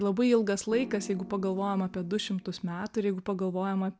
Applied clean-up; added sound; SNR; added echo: none; Piano; 16 dB; none.